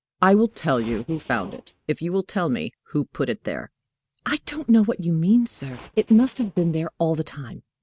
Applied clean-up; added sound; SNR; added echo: neural mask model RNNoise.